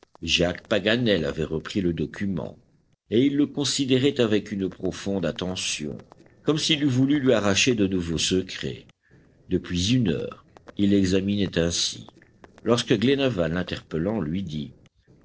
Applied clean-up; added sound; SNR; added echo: neural separator model SepFormer DNS4.